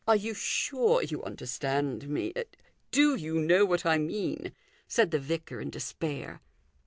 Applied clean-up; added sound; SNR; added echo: none; none; none; none.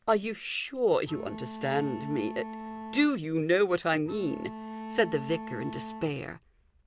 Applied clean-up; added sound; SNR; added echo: none; Bowed string instrument; 10 dB; none.